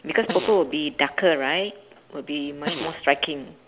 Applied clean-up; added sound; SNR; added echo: none; Fart; 10 dB; none.